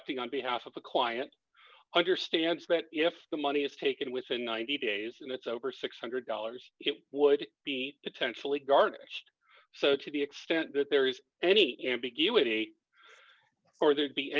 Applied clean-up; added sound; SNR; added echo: none; none; none; none.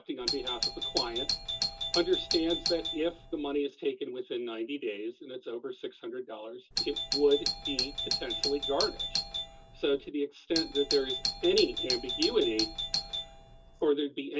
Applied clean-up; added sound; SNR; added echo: none; Doorbell; 2 dB; reverberation time 0.2 s.